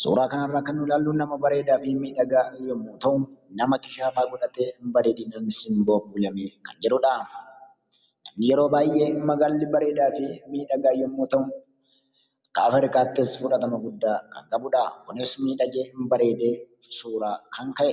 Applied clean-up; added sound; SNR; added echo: none; none; none; none.